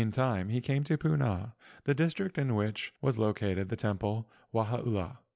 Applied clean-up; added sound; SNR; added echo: none; none; none; none.